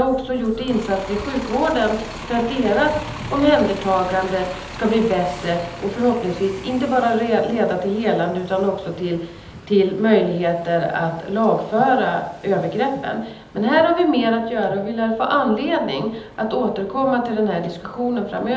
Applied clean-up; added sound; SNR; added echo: none; Bus; 16 dB; reverberation time 1.2 s.